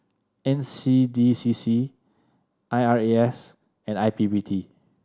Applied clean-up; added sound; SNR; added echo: none; none; none; none.